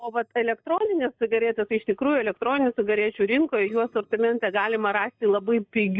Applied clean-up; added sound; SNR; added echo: neural mask model DeepFilterNet 3.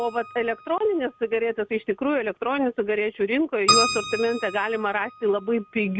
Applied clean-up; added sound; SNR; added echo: none; Keyboard (musical); 6 dB; none.